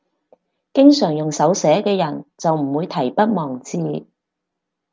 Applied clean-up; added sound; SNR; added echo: none; none; none; none.